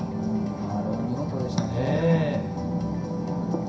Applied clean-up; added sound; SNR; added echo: none; Bowed string instrument; 15 dB; reverberation time 0.5 s.